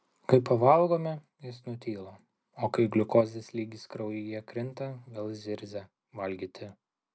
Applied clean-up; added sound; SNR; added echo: none; none; none; none.